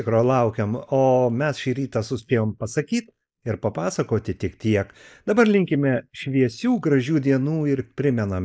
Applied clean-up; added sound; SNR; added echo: neural mask model Resemble Enhance denoiser.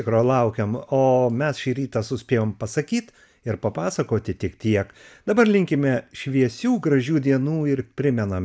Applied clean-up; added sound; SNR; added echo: none; none; none; none.